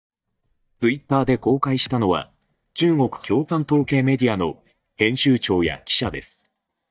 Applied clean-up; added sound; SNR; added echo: neural mask model DeepFilterNet 3.